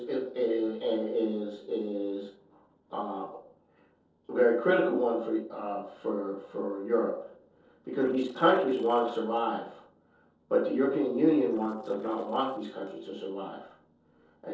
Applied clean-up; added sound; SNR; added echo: neural separator model SepFormer DNS4.